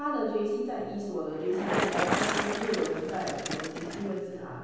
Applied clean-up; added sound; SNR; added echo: none; Bicycle; 2 dB; reverberation time 1.2 s.